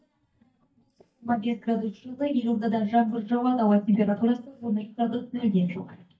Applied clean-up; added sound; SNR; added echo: neural mask model DeepFilterNet 3.